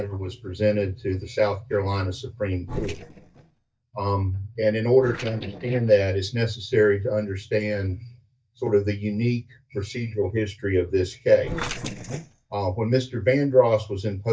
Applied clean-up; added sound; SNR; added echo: neural mask model DeepFilterNet 3.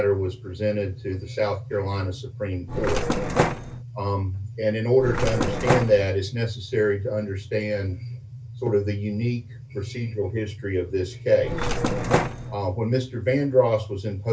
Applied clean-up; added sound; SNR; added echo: none; Mechanisms; -1 dB; reverberation time 0.2 s.